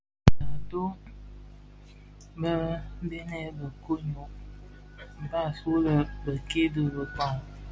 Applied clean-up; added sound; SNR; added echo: none; none; none; none.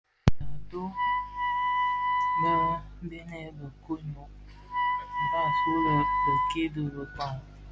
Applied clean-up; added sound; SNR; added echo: none; Wind instrument, woodwind instrument; -3 dB; none.